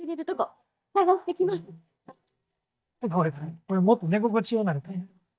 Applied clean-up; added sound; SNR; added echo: neural mask model DeepFilterNet 3.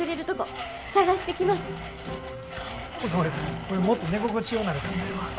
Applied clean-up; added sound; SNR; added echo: none; Domestic sounds, home sounds; 10 dB; none.